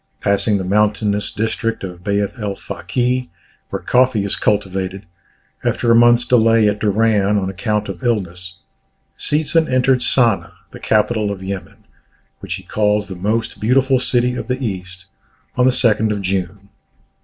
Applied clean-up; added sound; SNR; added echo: none; none; none; none.